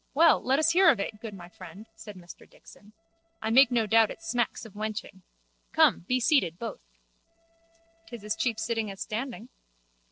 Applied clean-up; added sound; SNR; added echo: neural separator model SepFormer DNS4.